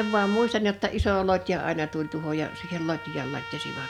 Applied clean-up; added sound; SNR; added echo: none; Trumpet; 13 dB; none.